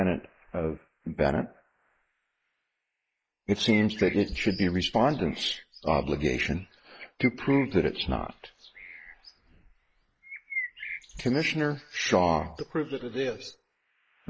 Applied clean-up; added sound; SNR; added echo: neural mask model Resemble Enhance denoiser.